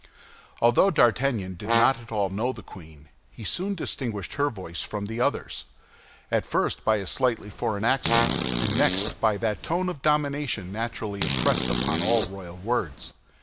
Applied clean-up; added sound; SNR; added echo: none; Brass instrument + Fart; 2 dB; none.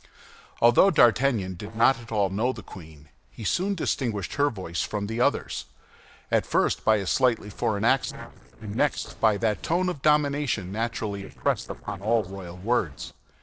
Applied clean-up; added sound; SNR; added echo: neural separator model SepFormer DNS4.